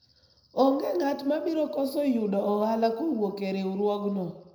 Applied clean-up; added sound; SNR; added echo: none; none; none; reverberation time 0.7 s.